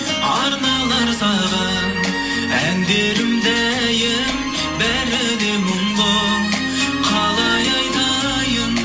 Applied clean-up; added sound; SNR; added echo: none; Wind instrument, woodwind instrument; 11 dB; reverberation time 0.2 s.